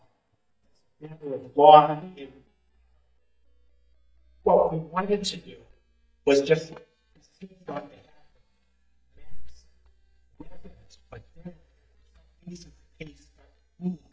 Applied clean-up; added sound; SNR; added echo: neural mask model DeepFilterNet 3.